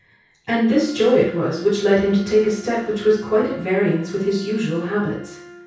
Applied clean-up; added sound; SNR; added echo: none; Wind instrument, woodwind instrument; 20 dB; reverberation time 0.6 s.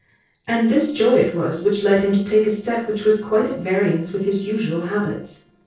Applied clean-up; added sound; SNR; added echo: neural separator model SepFormer DNS4.